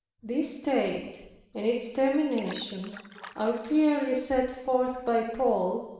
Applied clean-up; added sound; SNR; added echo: none; Splash, splatter; 18 dB; reverberation time 1.1 s.